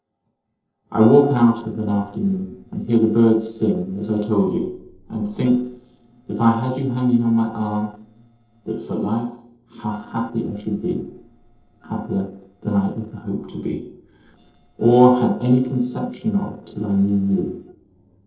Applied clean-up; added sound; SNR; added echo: neural separator model SepFormer DNS4.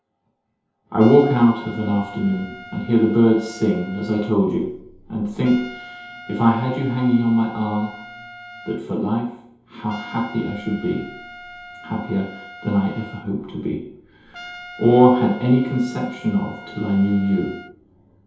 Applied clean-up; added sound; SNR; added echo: none; Trumpet; 19 dB; reverberation time 0.8 s.